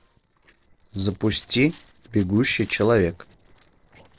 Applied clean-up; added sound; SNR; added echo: neural separator model SepFormer DNS4.